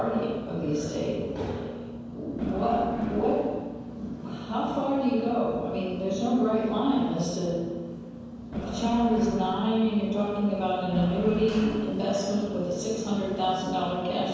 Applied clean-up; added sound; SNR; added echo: none; Crowd; 8 dB; reverberation time 1.2 s.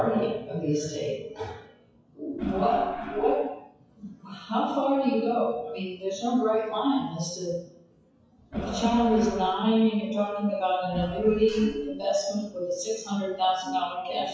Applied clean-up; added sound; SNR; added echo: classical method WPE with log-MMSE.